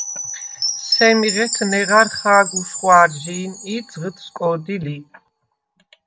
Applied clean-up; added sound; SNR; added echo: none; Chime; 8 dB; none.